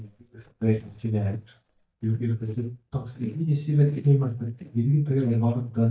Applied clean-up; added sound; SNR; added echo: neural mask model DeepFilterNet 3.